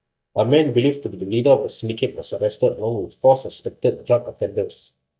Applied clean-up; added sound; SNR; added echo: neural mask model DeepFilterNet 3.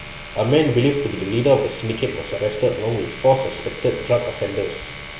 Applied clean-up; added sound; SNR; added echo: none; Domestic sounds, home sounds; 13 dB; reverberation time 0.6 s.